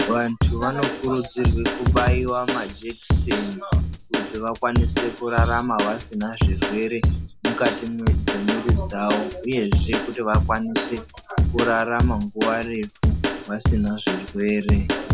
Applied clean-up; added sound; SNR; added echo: none; Drum kit; -2 dB; none.